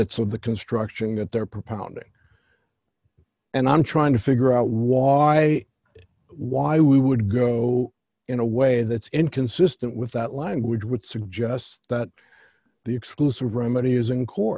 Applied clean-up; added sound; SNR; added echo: none; none; none; none.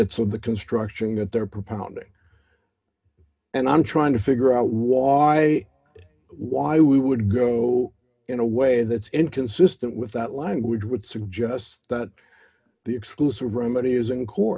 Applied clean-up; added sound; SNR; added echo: none; none; none; reverberation time 0.3 s.